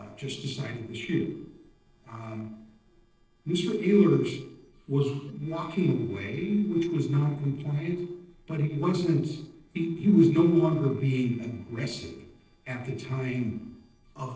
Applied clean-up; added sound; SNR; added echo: neural separator model SepFormer DNS4.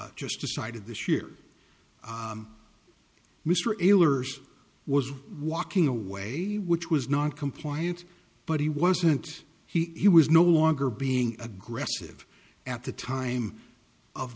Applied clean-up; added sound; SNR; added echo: none; none; none; none.